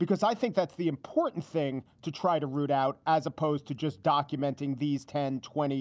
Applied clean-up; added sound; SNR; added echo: none; none; none; none.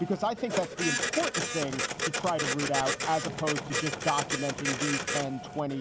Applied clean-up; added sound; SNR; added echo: none; Printer; 1 dB; none.